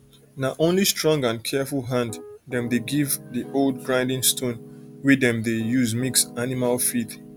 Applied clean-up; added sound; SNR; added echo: none; Piano; 18 dB; none.